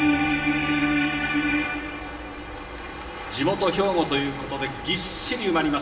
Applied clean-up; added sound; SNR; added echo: none; Tambourine; 19 dB; reverberation time 1.2 s.